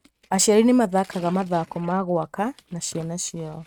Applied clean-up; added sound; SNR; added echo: neural mask model RNNoise.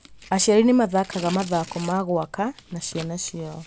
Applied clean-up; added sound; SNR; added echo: none; Tearing; 16 dB; none.